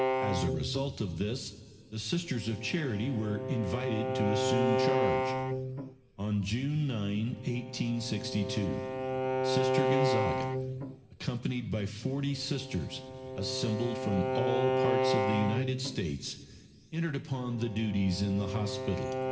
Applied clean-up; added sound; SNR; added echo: none; Bowed string instrument; 1 dB; reverberation time 2.0 s.